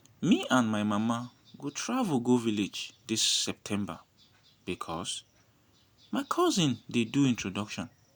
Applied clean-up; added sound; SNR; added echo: none; none; none; none.